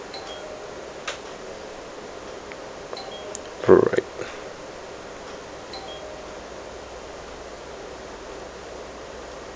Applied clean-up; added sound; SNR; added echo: none; Bell; 18 dB; none.